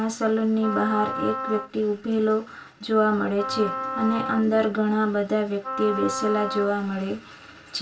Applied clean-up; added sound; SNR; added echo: none; Wind instrument, woodwind instrument; 8 dB; reverberation time 0.2 s.